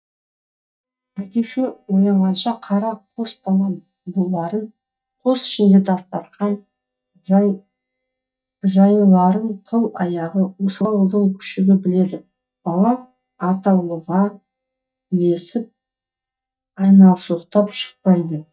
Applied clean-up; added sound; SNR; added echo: neural mask model DeepFilterNet 3.